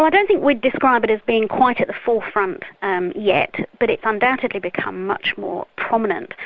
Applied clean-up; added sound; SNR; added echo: none; none; none; none.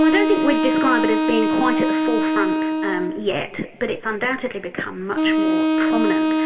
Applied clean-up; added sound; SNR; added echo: none; Wind instrument, woodwind instrument; -3 dB; reverberation time 1.6 s.